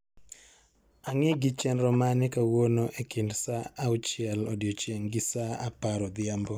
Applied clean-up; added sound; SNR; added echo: none; Chicken, rooster; 19 dB; none.